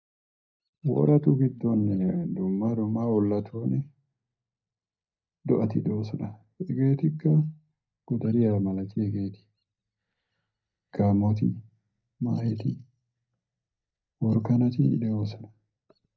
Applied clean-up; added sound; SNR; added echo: neural mask model DeepFilterNet 3.